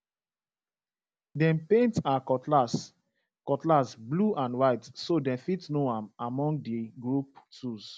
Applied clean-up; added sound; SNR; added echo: none; none; none; none.